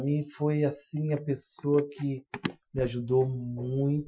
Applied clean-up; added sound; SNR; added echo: classical method Wiener filter.